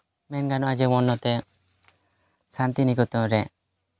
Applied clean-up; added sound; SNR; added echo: none; none; none; none.